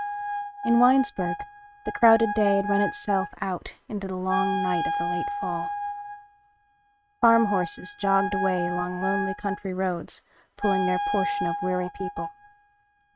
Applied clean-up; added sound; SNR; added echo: neural mask model RNNoise.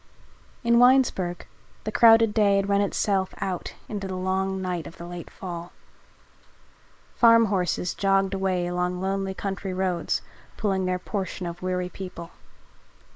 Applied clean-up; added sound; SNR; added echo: neural mask model Resemble Enhance denoiser.